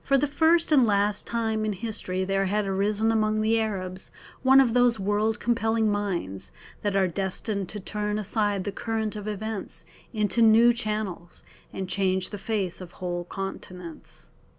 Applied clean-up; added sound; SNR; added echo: none; none; none; none.